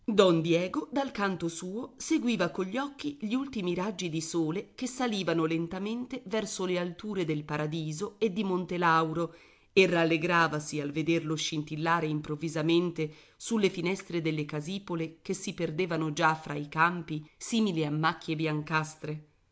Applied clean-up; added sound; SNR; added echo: none; none; none; none.